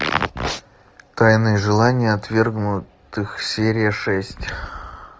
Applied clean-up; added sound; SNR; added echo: none; none; none; none.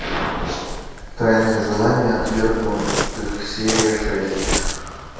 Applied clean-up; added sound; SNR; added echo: none; Waves, surf; 5 dB; reverberation time 1.2 s.